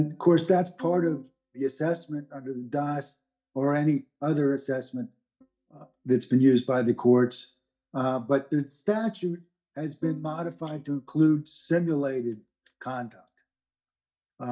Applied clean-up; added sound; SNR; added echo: neural mask model DeepFilterNet 3.